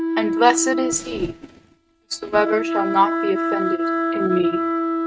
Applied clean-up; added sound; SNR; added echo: neural mask model RNNoise.